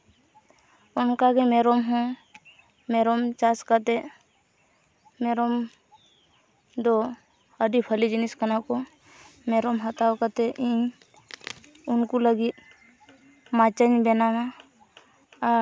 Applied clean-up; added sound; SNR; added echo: none; none; none; none.